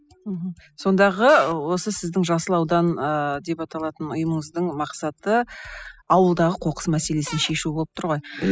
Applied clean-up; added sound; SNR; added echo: classical method spectral subtraction.